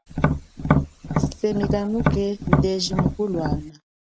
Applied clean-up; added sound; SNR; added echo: none; Tap; -4 dB; none.